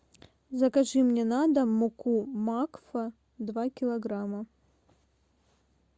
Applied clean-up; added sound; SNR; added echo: none; none; none; none.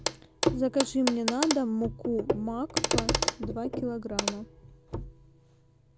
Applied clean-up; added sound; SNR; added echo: none; Clock; 0 dB; none.